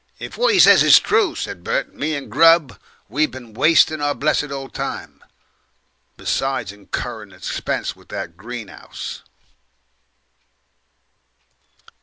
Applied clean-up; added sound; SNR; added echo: none; none; none; none.